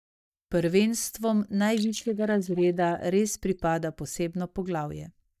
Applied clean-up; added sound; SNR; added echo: neural mask model DeepFilterNet 3.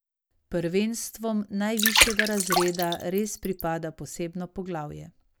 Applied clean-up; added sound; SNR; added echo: none; Water; -1 dB; none.